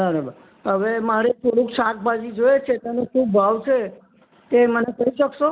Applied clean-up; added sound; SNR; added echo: none; none; none; none.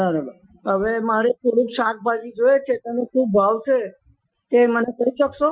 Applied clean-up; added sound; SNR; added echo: classical method Wiener filter.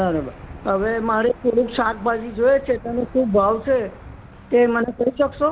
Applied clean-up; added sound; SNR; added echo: none; Engine / Aircraft; 19 dB; none.